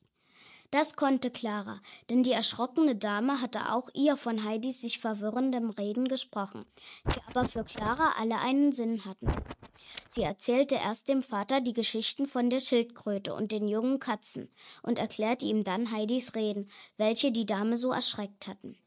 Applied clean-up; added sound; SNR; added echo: neural mask model RNNoise.